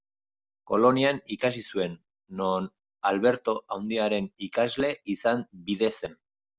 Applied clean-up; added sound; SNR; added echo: none; none; none; none.